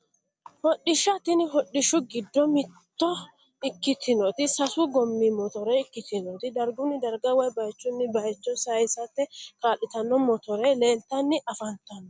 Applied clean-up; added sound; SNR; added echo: none; none; none; none.